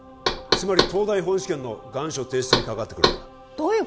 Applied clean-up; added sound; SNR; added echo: none; Knock; 1 dB; none.